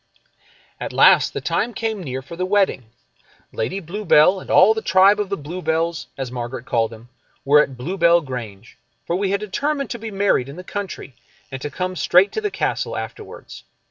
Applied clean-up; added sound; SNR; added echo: none; none; none; none.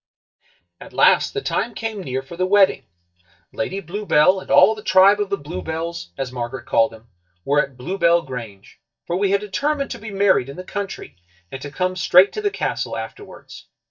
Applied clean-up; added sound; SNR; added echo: neural mask model DeepFilterNet 3.